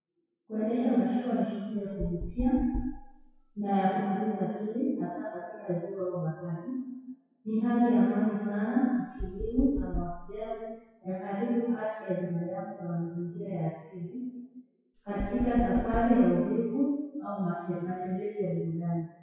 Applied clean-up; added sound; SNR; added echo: classical method WPE with log-MMSE.